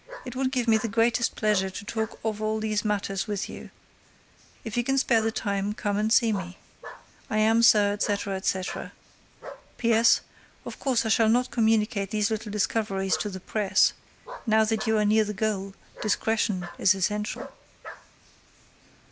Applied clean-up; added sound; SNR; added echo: none; Bark; 18 dB; none.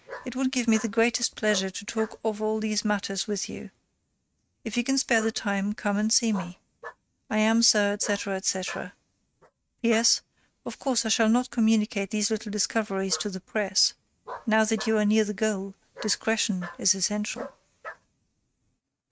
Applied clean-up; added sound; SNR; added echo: neural mask model RNNoise.